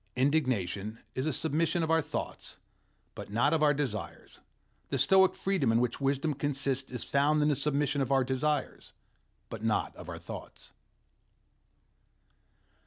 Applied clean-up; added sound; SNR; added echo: none; none; none; none.